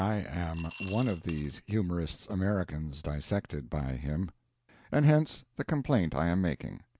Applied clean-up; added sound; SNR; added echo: none; Coin (dropping) / Glass; 14 dB; none.